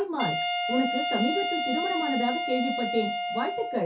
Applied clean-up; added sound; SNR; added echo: none; Wind instrument, woodwind instrument; 0 dB; reverberation time 0.3 s.